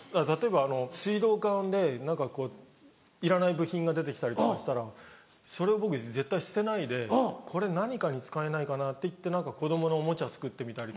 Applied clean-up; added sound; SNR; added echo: none; none; none; none.